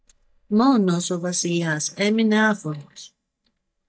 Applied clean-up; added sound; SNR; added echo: neural mask model DeepFilterNet 3.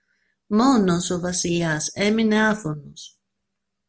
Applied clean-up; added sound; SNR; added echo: none; none; none; none.